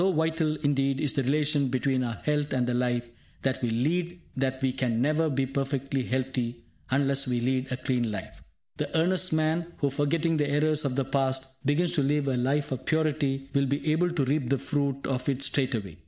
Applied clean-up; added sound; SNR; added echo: none; none; none; none.